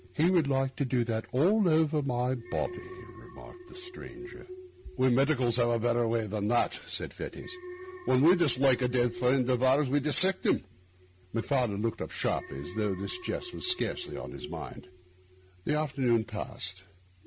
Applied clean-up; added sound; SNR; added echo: none; Alarm; 18 dB; none.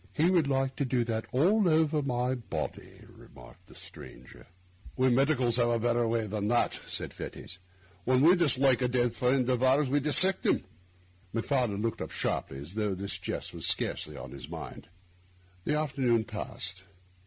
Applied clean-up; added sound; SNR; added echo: none; none; none; none.